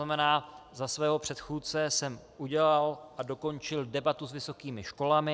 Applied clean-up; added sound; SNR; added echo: none; none; none; none.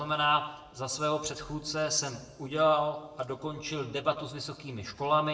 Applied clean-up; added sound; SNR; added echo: none; none; none; reverberation time 0.7 s.